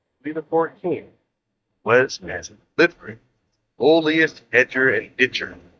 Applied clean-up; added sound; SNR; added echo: neural mask model DeepFilterNet 3.